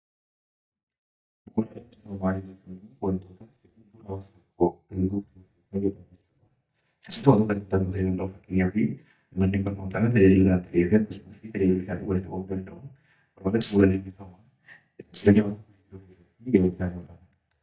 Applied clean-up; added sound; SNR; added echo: neural mask model DeepFilterNet 3.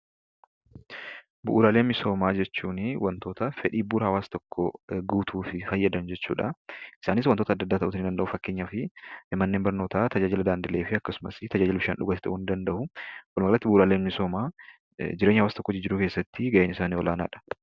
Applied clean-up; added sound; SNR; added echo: none; none; none; none.